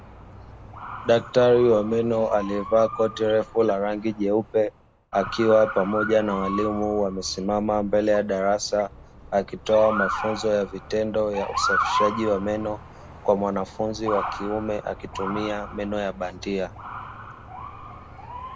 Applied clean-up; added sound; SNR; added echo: none; Motor vehicle (road) / Siren; 9 dB; none.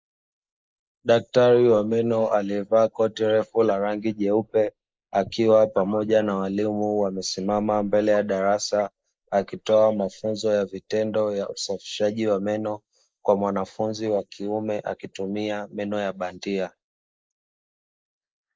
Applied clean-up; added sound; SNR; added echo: neural mask model Resemble Enhance denoiser.